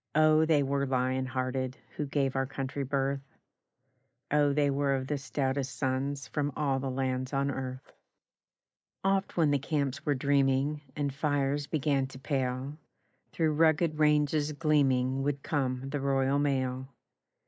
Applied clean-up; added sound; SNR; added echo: neural mask model Resemble Enhance denoiser.